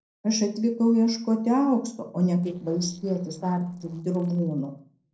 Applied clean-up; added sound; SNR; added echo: neural separator model SepFormer DNS4.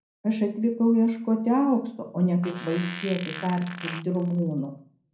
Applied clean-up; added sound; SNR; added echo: none; Fart; 15 dB; reverberation time 0.6 s.